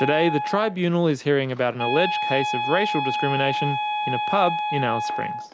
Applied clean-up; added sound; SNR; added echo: none; Wind instrument, woodwind instrument; 3 dB; none.